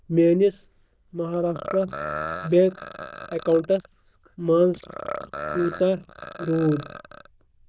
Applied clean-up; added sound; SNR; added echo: neural diffusion model UNIVERSE++.